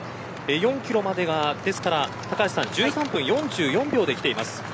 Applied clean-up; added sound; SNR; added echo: none; none; none; none.